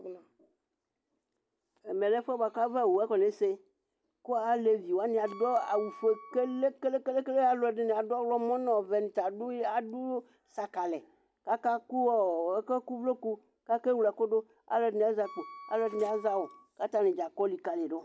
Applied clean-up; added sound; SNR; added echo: none; Wind instrument, woodwind instrument; 19 dB; none.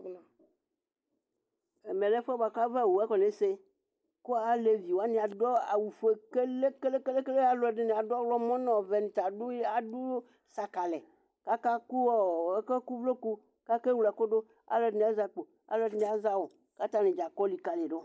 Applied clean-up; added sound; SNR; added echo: neural mask model Resemble Enhance denoiser.